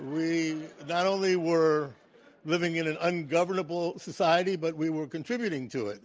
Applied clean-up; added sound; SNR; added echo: none; none; none; none.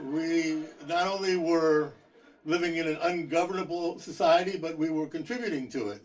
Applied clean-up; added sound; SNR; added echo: none; none; none; reverberation time 0.2 s.